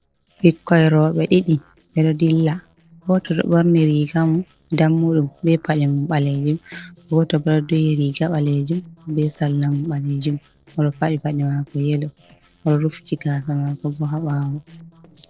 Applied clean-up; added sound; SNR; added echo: neural separator model SepFormer DNS4.